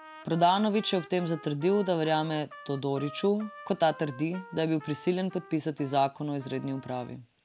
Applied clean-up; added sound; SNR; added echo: none; Trumpet; 19 dB; none.